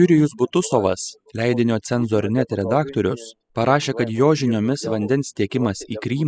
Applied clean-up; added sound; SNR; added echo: classical method spectral subtraction.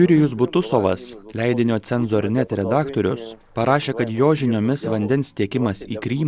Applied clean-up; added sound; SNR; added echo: none; Snare drum; 20 dB; none.